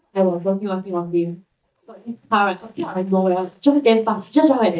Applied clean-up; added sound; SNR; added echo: neural mask model DeepFilterNet 3.